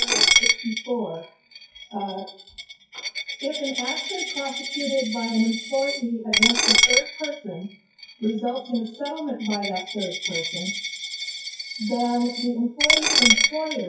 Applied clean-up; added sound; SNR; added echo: classical method WPE with log-MMSE.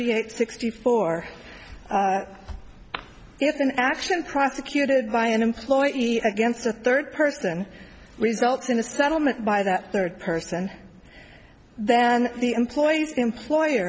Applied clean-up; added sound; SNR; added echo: none; none; none; none.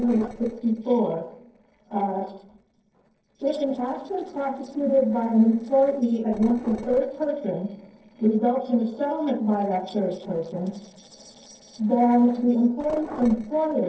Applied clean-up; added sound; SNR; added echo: neural separator model SepFormer DNS4.